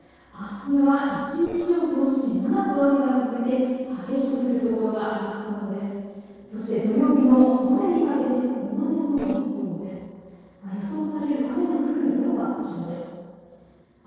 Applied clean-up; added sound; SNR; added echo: neural separator model SepFormer DNS4.